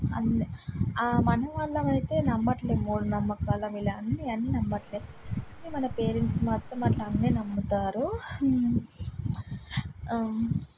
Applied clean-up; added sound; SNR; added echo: none; Cricket; 10 dB; none.